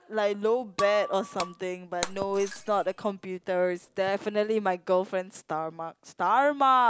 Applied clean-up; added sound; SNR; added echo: none; Shatter; 13 dB; none.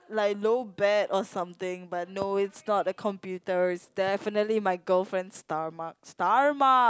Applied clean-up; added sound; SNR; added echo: none; none; none; none.